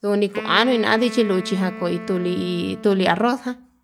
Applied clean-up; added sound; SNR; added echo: none; Wind instrument, woodwind instrument; 14 dB; none.